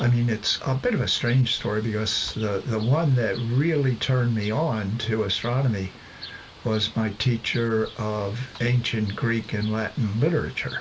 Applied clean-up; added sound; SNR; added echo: none; Bird; 20 dB; reverberation time 0.2 s.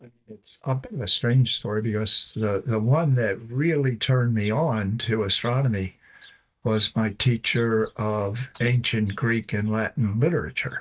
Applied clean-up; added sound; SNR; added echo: neural mask model DeepFilterNet 3.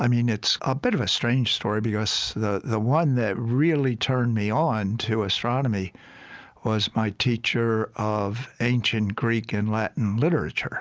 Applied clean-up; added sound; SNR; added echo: none; none; none; none.